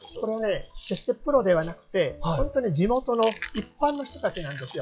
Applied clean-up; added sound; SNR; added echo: classical method WPE with log-MMSE.